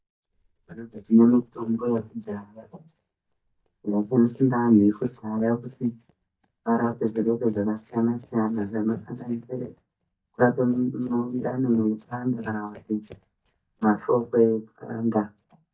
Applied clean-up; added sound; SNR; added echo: neural mask model DeepFilterNet 3.